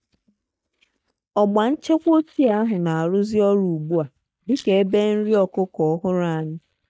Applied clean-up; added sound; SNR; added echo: neural mask model DeepFilterNet 3.